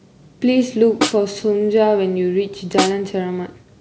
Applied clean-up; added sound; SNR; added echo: none; Snare drum; 6 dB; none.